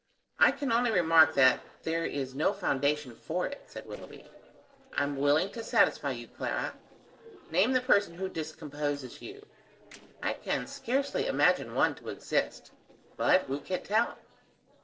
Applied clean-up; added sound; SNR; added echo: neural separator model SepFormer DNS4.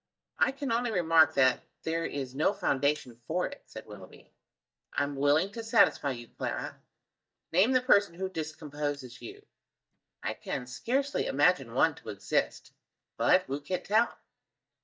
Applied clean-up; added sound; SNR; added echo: neural mask model DeepFilterNet 3.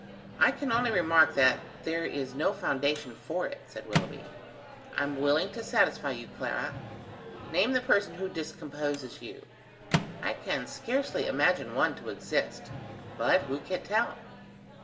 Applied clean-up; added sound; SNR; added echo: none; Microwave oven; 10 dB; reverberation time 0.6 s.